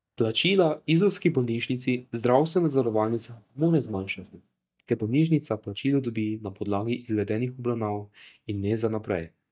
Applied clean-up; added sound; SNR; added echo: neural mask model DeepFilterNet 3.